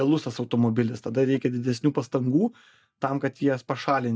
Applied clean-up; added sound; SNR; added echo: neural mask model DeepFilterNet 3.